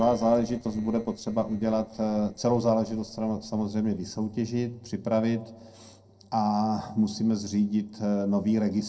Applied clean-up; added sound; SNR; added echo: neural separator model SepFormer DNS4.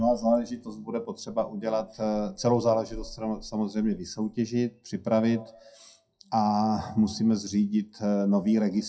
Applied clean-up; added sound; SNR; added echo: classical method WPE with log-MMSE.